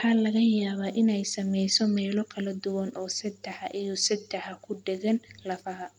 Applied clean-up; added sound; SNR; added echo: none; none; none; none.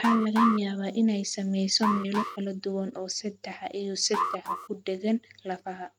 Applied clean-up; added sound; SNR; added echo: neural mask model RNNoise.